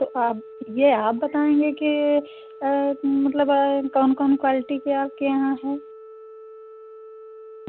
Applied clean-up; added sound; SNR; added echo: none; Organ; 19 dB; none.